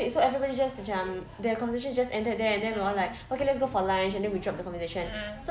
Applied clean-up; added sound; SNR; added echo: none; none; none; none.